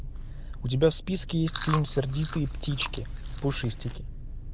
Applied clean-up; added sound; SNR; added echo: none; Chewing, mastication; 5 dB; none.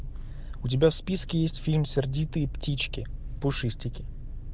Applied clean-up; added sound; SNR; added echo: none; none; none; none.